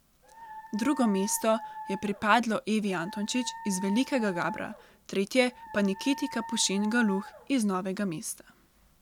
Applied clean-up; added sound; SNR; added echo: none; Dog; 13 dB; none.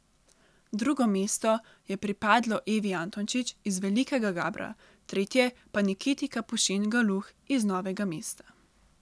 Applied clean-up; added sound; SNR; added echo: none; none; none; none.